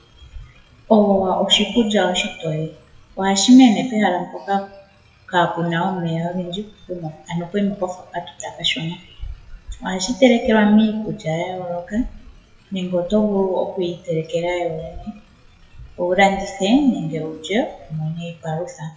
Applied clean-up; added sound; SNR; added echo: classical method WPE with log-MMSE.